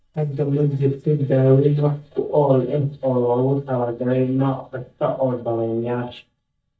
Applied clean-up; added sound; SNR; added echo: neural mask model DeepFilterNet 3.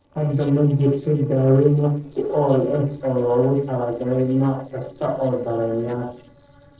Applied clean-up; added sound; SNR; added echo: neural separator model SepFormer DNS4.